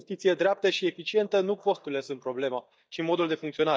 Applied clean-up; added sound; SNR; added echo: neural mask model DeepFilterNet 3.